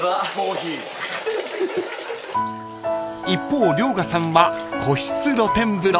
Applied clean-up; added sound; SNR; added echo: none; none; none; none.